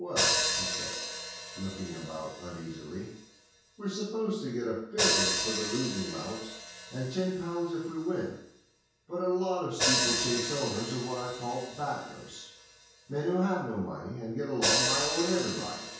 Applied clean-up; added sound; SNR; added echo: none; Hi-hat; 0 dB; reverberation time 0.6 s.